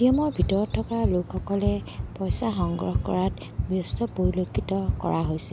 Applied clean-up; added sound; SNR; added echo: none; Run; 5 dB; none.